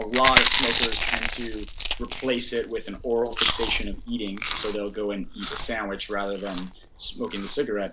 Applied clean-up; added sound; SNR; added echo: none; Chewing, mastication; 0 dB; none.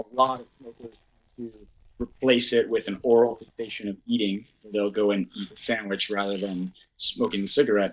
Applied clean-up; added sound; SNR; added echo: neural mask model DeepFilterNet 3.